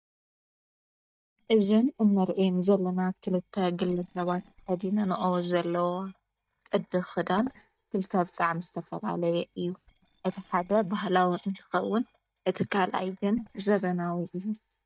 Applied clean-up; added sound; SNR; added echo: neural mask model DeepFilterNet 3.